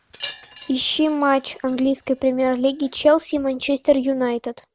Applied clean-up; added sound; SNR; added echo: none; Wind chime; 19 dB; none.